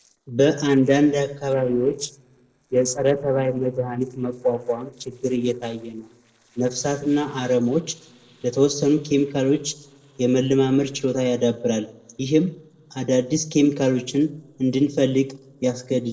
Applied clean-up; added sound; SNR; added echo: neural separator model SepFormer DNS4.